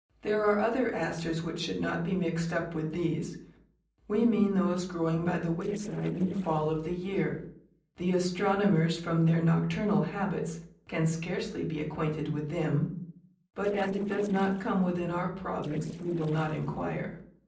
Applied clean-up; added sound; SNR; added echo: neural separator model SepFormer DNS4.